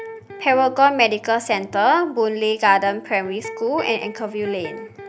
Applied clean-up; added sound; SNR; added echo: none; Electric guitar; 16 dB; none.